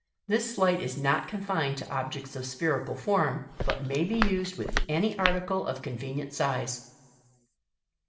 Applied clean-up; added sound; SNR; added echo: none; Walk, footsteps; 0 dB; reverberation time 1.9 s.